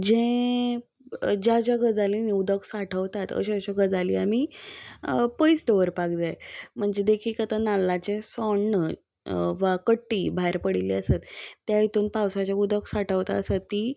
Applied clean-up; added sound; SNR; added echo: none; none; none; none.